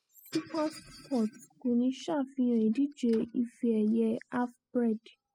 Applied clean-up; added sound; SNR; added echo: classical method spectral subtraction.